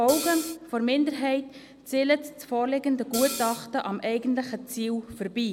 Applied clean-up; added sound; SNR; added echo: none; Hi-hat; 6 dB; none.